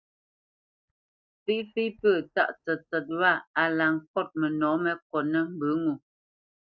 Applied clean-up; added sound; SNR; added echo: neural mask model DeepFilterNet 3.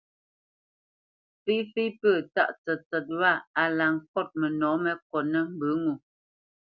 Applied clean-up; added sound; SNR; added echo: none; none; none; none.